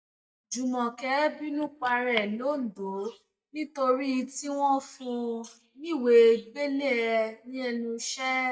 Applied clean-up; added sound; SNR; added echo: neural mask model DeepFilterNet 3.